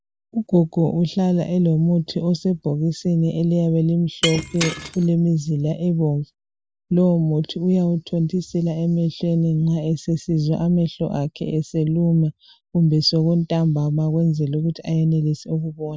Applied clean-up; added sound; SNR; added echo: none; Shatter; 10 dB; none.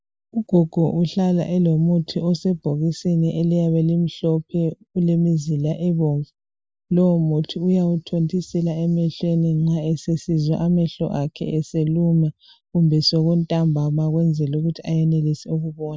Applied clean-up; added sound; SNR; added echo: none; none; none; none.